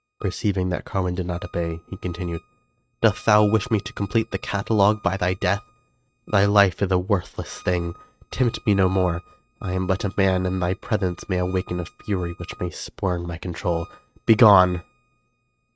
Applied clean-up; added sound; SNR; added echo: neural mask model RNNoise.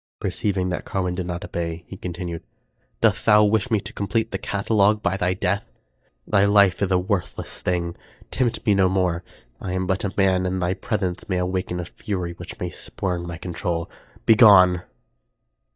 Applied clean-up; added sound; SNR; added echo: neural mask model DeepFilterNet 3.